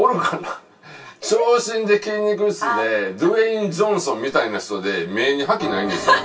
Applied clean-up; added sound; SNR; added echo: none; none; none; reverberation time 0.2 s.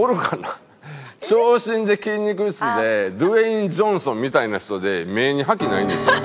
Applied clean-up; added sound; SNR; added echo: none; none; none; none.